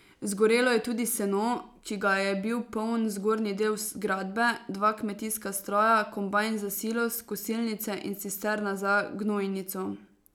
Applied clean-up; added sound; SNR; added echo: none; none; none; none.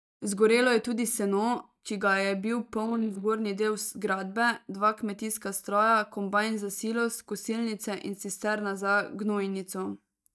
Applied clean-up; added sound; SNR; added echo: neural mask model DeepFilterNet 3.